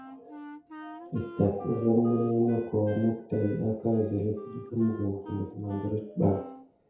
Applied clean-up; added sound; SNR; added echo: none; Wind instrument, woodwind instrument; 16 dB; reverberation time 0.6 s.